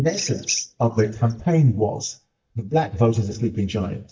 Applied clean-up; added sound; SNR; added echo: neural mask model DeepFilterNet 3.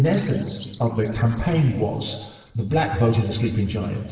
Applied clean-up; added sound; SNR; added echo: neural separator model SepFormer DNS4.